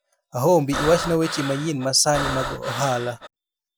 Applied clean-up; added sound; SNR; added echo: none; Breathing; 7 dB; none.